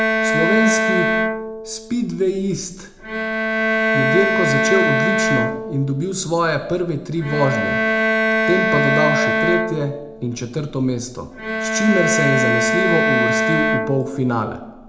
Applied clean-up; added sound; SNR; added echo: none; Bowed string instrument; -2 dB; reverberation time 0.6 s.